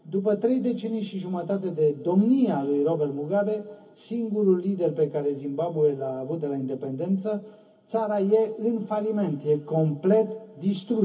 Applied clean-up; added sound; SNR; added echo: none; none; none; reverberation time 0.3 s.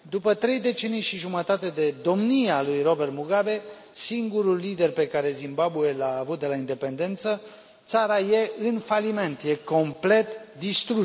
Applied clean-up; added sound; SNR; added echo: none; none; none; none.